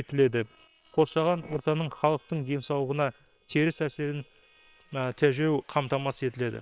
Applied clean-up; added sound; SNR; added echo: neural separator model SepFormer WHAM!.